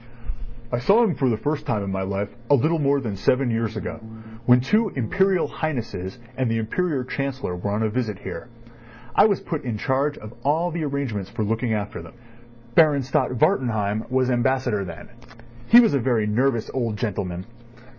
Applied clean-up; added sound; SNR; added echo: none; Bass guitar; 14 dB; none.